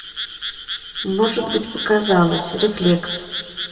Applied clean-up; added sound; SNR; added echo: none; Frog; 10 dB; reverberation time 1.3 s.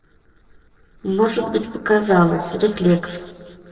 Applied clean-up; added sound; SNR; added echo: neural separator model SepFormer DNS4.